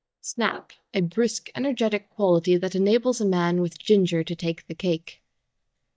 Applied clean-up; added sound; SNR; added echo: neural mask model DeepFilterNet 3.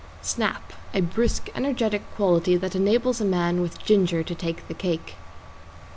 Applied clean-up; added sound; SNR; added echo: none; none; none; none.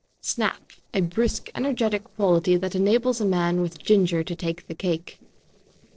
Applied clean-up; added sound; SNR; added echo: neural separator model SepFormer DNS4.